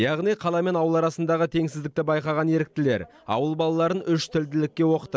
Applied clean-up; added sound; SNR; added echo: none; none; none; none.